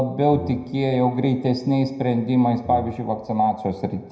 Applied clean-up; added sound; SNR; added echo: none; Brass instrument; 15 dB; reverberation time 0.7 s.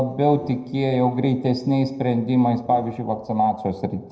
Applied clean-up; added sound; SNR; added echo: neural separator model SepFormer DNS4.